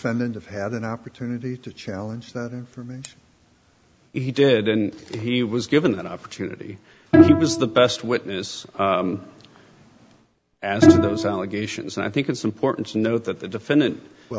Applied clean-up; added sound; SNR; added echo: none; Bowed string instrument; -3 dB; none.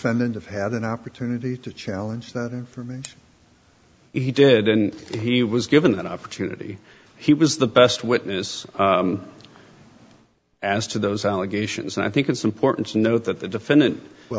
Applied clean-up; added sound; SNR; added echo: none; none; none; none.